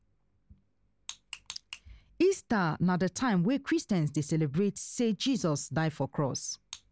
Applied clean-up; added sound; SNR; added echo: none; none; none; none.